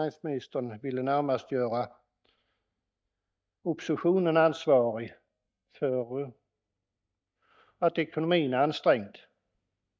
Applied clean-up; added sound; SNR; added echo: neural mask model DeepFilterNet 3.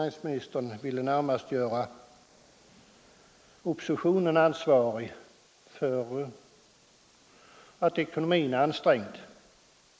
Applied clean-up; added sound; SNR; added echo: neural mask model Resemble Enhance denoiser.